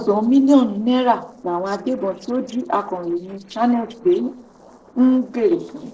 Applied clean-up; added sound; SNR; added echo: neural separator model SepFormer DNS4.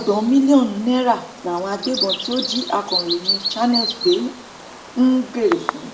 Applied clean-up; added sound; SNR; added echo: none; Bird vocalization, bird call, bird song; 8 dB; reverberation time 0.7 s.